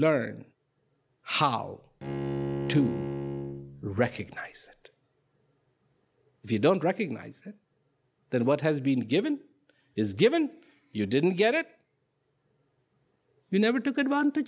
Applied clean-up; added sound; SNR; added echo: none; Bowed string instrument; 5 dB; none.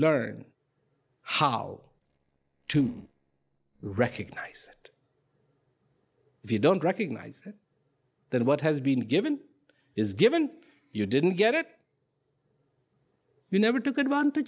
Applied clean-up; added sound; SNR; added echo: neural separator model SepFormer DNS4.